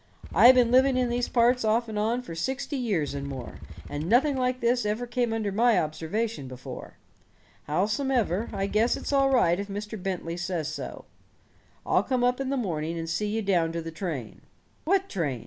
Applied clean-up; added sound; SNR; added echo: none; Motorcycle / Engine; 14 dB; none.